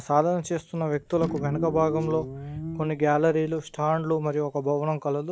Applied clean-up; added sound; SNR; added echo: none; Guitar; 10 dB; none.